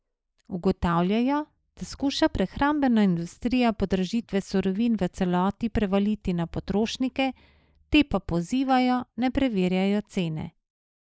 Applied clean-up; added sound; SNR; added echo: neural mask model Resemble Enhance denoiser.